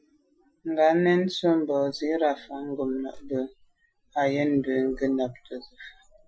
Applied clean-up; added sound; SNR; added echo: classical method Wiener filter.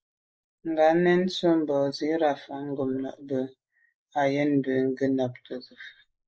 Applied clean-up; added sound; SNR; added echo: neural mask model Resemble Enhance denoiser.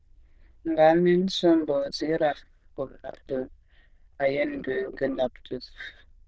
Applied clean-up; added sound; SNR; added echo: neural diffusion model UNIVERSE++.